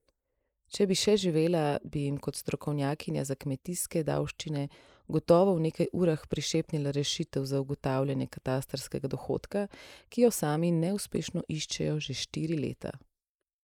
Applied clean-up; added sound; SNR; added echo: neural mask model Resemble Enhance denoiser.